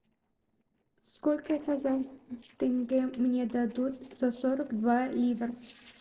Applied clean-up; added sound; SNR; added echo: neural separator model SepFormer DNS4.